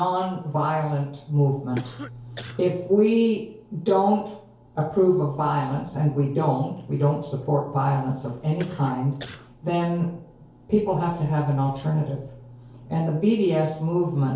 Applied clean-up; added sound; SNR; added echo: none; Cough; 15 dB; reverberation time 2.4 s.